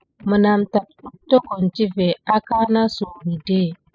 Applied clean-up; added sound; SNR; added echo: classical method spectral subtraction.